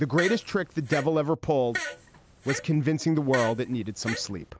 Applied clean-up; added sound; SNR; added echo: none; Fart; 10 dB; none.